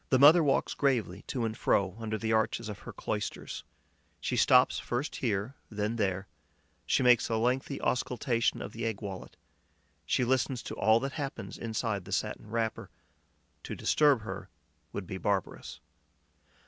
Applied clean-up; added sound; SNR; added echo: none; none; none; none.